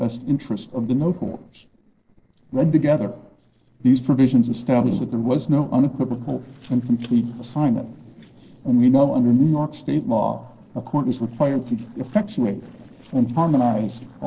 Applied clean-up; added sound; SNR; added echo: neural separator model SepFormer DNS4.